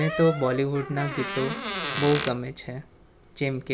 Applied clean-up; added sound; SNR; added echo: none; Door; 7 dB; none.